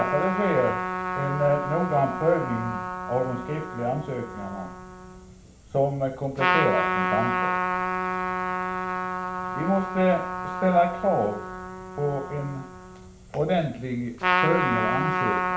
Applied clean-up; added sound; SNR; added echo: none; Trumpet; 2 dB; reverberation time 0.4 s.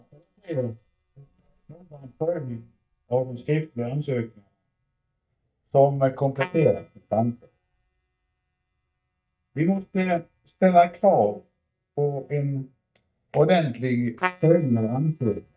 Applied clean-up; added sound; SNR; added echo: neural mask model DeepFilterNet 3.